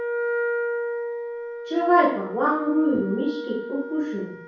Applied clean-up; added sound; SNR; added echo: none; Wind instrument, woodwind instrument; 5 dB; reverberation time 0.6 s.